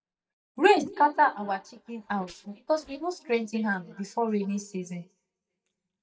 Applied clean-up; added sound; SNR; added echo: neural mask model DeepFilterNet 3.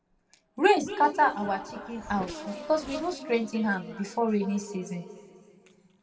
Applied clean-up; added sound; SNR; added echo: none; Race car, auto racing / Accelerating, revving, vroom; 19 dB; reverberation time 2.4 s.